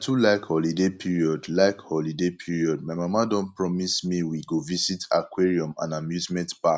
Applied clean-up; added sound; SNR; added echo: none; none; none; none.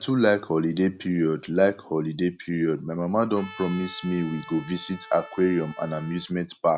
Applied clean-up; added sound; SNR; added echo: none; Trumpet; 19 dB; none.